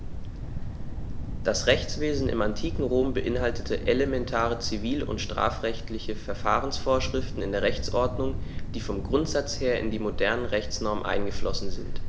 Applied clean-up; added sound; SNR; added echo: none; Thunder; 1 dB; none.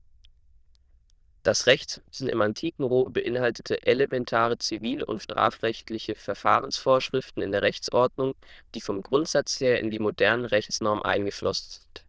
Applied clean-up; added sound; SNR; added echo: neural diffusion model UNIVERSE++.